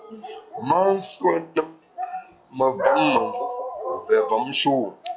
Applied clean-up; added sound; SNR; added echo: classical method log-MMSE.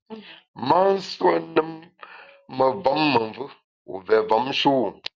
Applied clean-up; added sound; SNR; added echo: none; none; none; none.